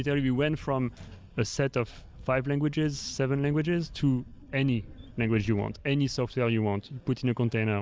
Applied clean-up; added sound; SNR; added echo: none; Wind; 20 dB; none.